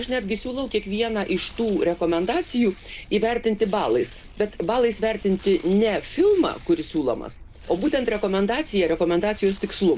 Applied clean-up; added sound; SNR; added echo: none; Stream / Bird + Tearing; 19 dB; none.